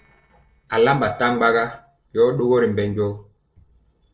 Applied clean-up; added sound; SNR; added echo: neural separator model SepFormer DNS4.